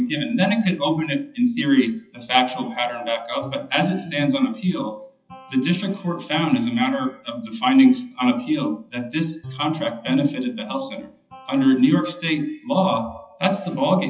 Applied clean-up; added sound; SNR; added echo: classical method WPE with log-MMSE.